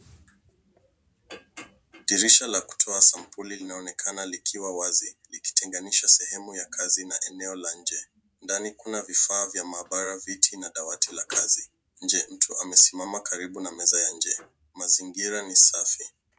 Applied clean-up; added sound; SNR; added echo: none; none; none; none.